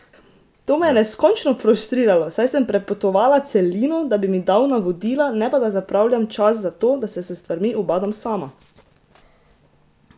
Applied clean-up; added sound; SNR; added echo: none; none; none; none.